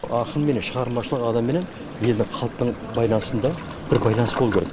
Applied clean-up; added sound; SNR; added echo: none; Toilet flush; 13 dB; none.